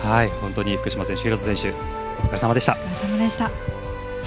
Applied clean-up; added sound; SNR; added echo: none; none; none; none.